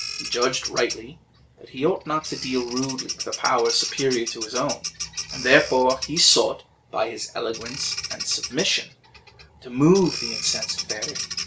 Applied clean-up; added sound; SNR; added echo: none; Bird vocalization, bird call, bird song; 8 dB; none.